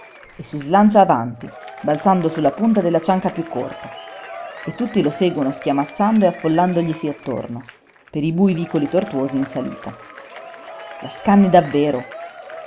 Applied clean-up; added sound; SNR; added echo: none; Applause / Crowd / Cheering; 17 dB; none.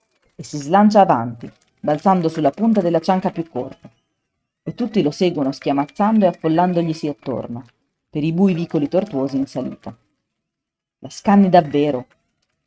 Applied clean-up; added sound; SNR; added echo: neural mask model RNNoise.